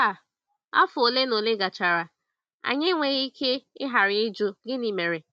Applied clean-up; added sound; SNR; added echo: none; none; none; none.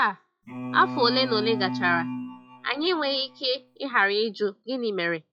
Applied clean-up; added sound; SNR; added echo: classical method log-MMSE.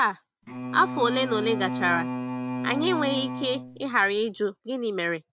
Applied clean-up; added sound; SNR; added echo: none; Bowed string instrument; 5 dB; none.